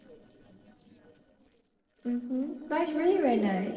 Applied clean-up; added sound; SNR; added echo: neural separator model SepFormer DNS4.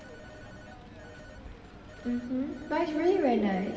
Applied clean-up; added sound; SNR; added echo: none; Telephone; 18 dB; reverberation time 2.3 s.